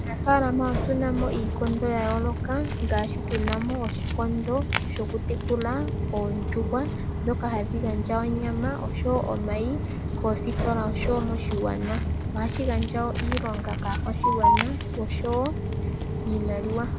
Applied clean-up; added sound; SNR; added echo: none; Walk, footsteps; 0 dB; none.